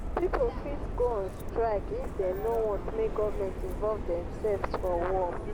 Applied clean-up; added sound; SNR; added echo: none; Subway, metro, underground; 3 dB; none.